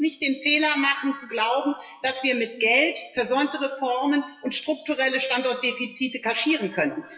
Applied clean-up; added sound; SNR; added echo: classical method WPE with log-MMSE.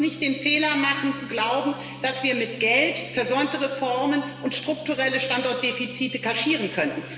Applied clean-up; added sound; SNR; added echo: none; Organ; 19 dB; reverberation time 2.8 s.